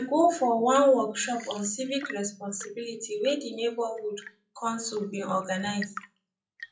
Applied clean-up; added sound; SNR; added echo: classical method WPE with log-MMSE.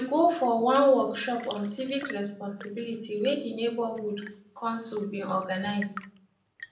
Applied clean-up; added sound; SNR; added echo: none; Tap / Fill (with liquid) / Trickle, dribble / Chirp, tweet / Engine; 20 dB; reverberation time 0.6 s.